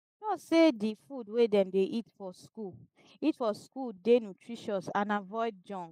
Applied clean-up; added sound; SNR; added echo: neural mask model Resemble Enhance denoiser.